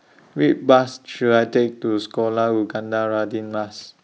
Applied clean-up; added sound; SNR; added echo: none; none; none; none.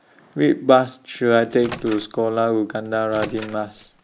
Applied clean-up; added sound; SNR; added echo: none; Microwave oven; 17 dB; none.